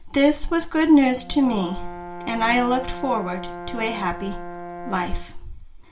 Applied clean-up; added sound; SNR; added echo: none; Brass instrument; 14 dB; reverberation time 0.3 s.